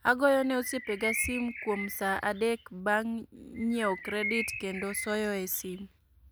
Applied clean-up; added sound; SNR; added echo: none; Bird; 9 dB; none.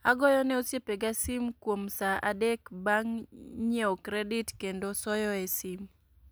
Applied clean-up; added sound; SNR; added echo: none; none; none; none.